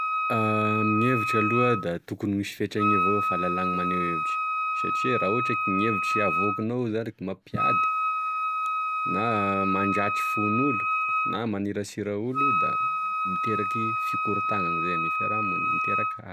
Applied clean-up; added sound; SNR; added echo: none; Wind instrument, woodwind instrument; -3 dB; none.